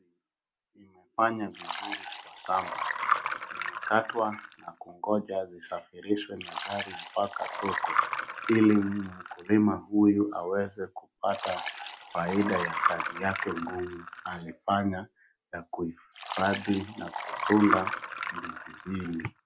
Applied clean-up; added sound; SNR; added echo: none; Liquid; 6 dB; none.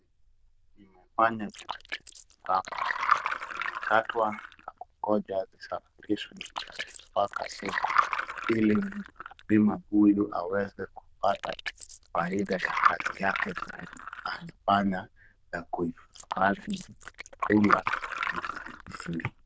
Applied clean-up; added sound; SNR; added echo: neural diffusion model UNIVERSE++.